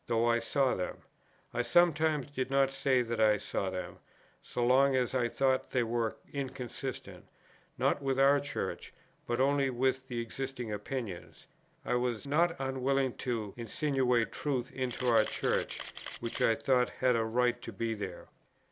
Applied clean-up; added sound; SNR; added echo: none; Camera; 14 dB; none.